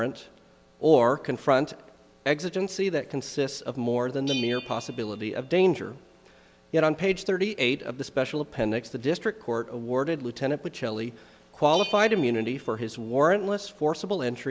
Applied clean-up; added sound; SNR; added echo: none; Bell; 19 dB; none.